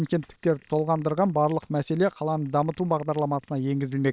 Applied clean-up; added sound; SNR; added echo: neural separator model SepFormer WHAM!.